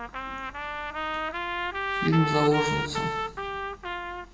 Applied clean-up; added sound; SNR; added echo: none; Trumpet; 1 dB; reverberation time 1.4 s.